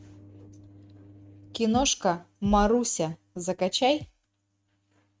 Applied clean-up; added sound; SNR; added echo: neural mask model RNNoise.